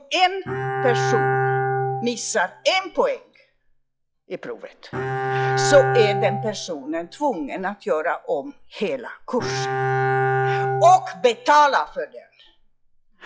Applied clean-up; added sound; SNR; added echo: classical method log-MMSE.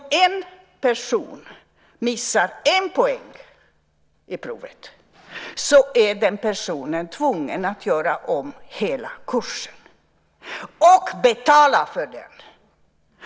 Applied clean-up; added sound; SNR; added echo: none; none; none; none.